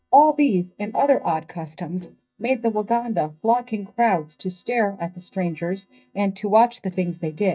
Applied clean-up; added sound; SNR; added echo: neural mask model DeepFilterNet 3.